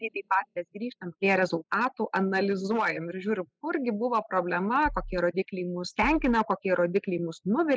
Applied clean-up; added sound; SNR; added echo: classical method spectral subtraction.